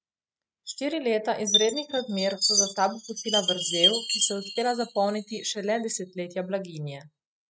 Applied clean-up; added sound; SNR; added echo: neural mask model RNNoise.